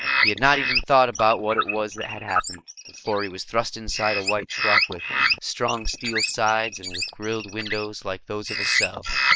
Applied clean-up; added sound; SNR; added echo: neural mask model Resemble Enhance denoiser.